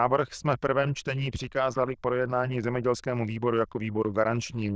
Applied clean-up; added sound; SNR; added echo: neural diffusion model UNIVERSE++.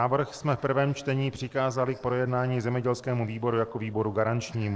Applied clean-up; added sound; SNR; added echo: neural separator model SepFormer DNS4.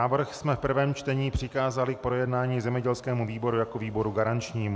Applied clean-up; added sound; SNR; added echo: none; none; none; none.